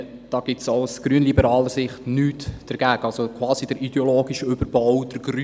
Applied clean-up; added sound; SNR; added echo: none; none; none; none.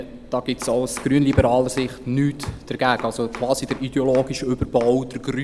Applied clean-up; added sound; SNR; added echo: none; Domestic sounds, home sounds + Printer; 19 dB; none.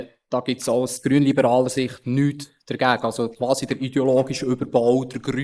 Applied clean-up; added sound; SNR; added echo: neural mask model Resemble Enhance denoiser.